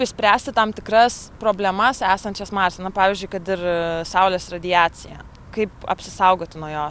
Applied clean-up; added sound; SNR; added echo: none; none; none; none.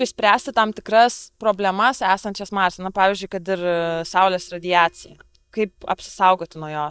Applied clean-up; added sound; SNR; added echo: neural mask model DeepFilterNet 3.